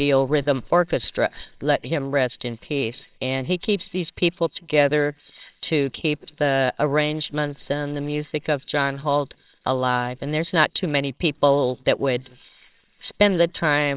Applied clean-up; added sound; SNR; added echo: neural separator model SepFormer WHAMR!.